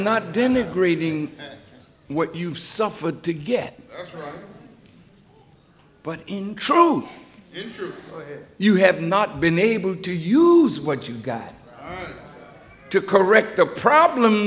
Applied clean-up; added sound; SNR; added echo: none; none; none; none.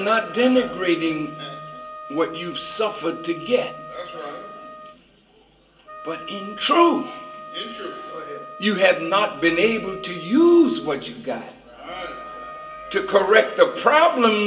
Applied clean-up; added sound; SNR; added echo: none; Wind instrument, woodwind instrument; 16 dB; reverberation time 0.2 s.